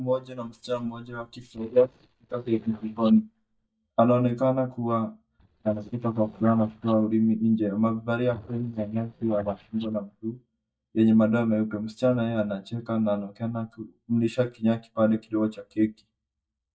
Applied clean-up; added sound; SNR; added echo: neural mask model DeepFilterNet 3.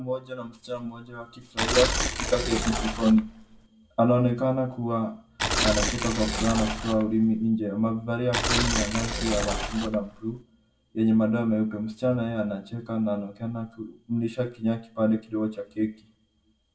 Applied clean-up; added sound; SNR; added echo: none; Tearing; 2 dB; reverberation time 0.5 s.